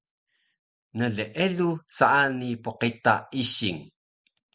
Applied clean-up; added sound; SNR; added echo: none; none; none; none.